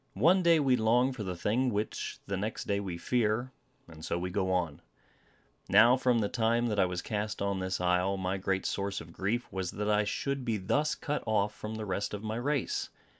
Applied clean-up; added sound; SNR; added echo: none; none; none; none.